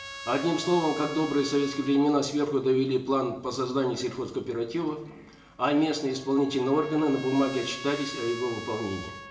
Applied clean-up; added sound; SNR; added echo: none; Trumpet; 16 dB; reverberation time 0.8 s.